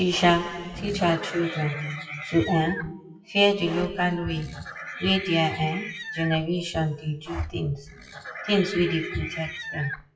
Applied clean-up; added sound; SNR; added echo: classical method WPE with log-MMSE.